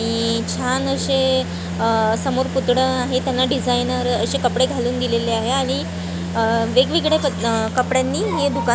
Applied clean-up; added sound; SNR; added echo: none; none; none; none.